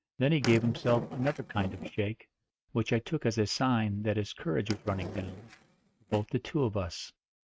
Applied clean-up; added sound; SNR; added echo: neural mask model RNNoise.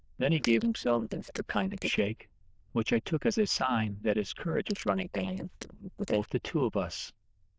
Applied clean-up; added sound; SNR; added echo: neural diffusion model UNIVERSE++.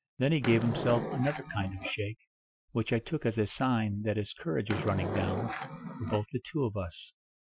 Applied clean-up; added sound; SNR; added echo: classical method Wiener filter.